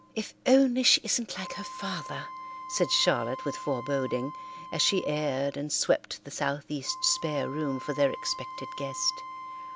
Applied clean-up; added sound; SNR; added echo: none; Wind instrument, woodwind instrument; 12 dB; none.